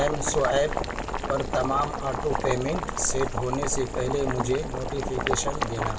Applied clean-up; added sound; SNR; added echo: none; Boiling; 2 dB; reverberation time 1.6 s.